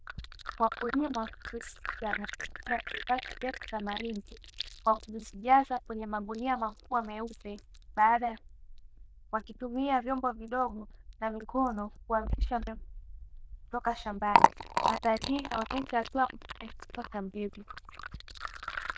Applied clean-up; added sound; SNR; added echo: neural diffusion model UNIVERSE++.